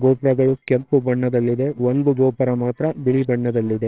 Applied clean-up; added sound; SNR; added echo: neural separator model SepFormer WHAMR!.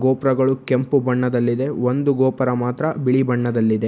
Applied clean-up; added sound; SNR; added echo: none; none; none; none.